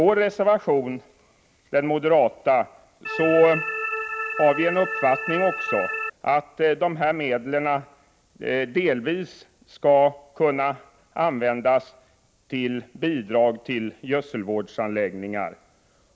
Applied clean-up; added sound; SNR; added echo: none; Organ; 5 dB; none.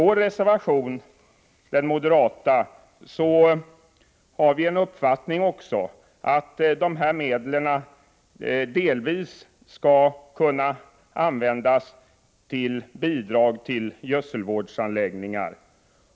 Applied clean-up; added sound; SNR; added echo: none; none; none; none.